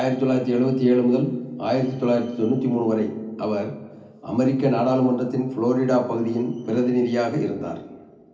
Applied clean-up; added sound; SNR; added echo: none; none; none; reverberation time 0.4 s.